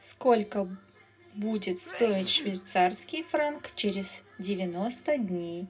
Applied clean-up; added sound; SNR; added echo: none; Sneeze; 14 dB; reverberation time 0.2 s.